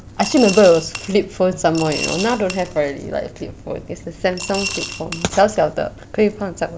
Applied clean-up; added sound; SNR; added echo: none; Coin (dropping) / Glass; 11 dB; none.